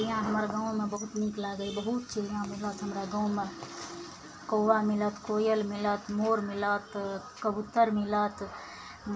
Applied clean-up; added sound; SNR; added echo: none; none; none; reverberation time 0.3 s.